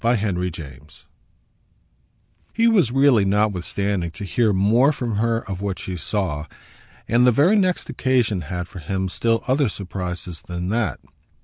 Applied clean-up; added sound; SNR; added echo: none; none; none; none.